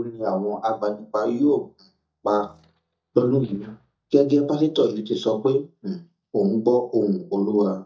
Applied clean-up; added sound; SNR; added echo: neural mask model DeepFilterNet 3.